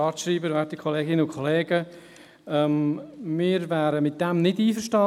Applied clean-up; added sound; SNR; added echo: none; none; none; none.